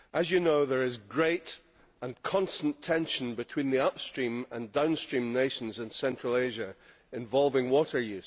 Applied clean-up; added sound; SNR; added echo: none; none; none; none.